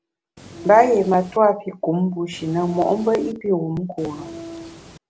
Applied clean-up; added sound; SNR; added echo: none; Train; 16 dB; none.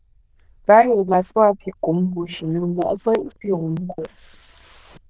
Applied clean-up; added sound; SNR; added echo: neural diffusion model UNIVERSE++.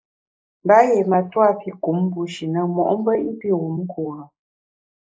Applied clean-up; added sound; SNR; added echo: neural mask model Resemble Enhance denoiser.